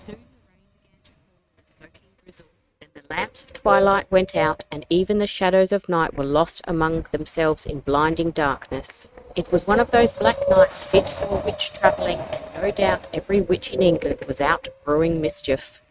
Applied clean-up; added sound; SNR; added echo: neural mask model RNNoise.